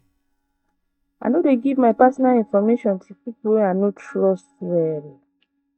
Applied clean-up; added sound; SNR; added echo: neural mask model DeepFilterNet 3.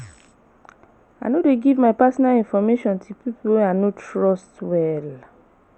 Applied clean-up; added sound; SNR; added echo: none; none; none; none.